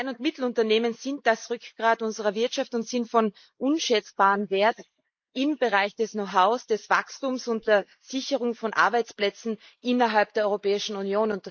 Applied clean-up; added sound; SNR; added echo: neural mask model Resemble Enhance denoiser.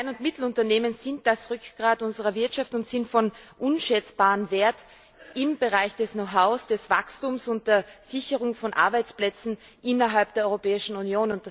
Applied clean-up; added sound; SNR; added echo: none; none; none; none.